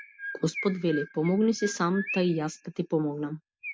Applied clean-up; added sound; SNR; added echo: none; Chirp, tweet; 12 dB; none.